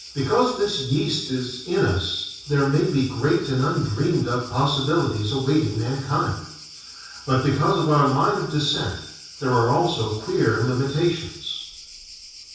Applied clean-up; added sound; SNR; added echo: none; Cricket; 19 dB; reverberation time 0.7 s.